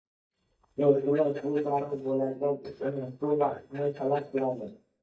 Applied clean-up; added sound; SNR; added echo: neural mask model DeepFilterNet 3.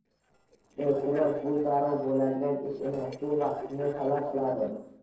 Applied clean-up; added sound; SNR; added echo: neural separator model SepFormer DNS4.